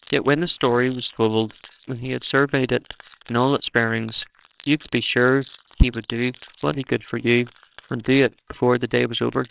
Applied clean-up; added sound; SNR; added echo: neural separator model SepFormer WHAMR!.